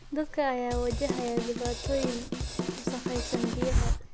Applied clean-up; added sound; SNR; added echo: none; Drum / Drum kit + Hiss; -1 dB; none.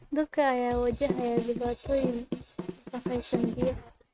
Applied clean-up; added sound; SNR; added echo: neural mask model RNNoise.